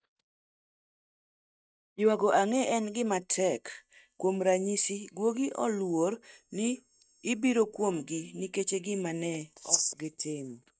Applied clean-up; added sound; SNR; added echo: neural mask model DeepFilterNet 3.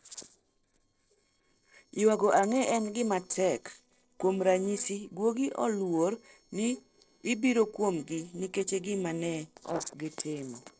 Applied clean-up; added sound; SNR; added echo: neural separator model SepFormer DNS4.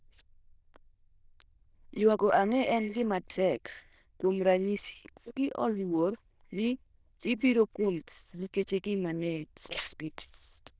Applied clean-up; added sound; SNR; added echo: neural diffusion model UNIVERSE++.